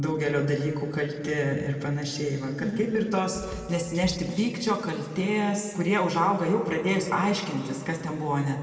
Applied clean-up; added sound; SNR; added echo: none; Bass drum / Snare drum; 17 dB; reverberation time 2.0 s.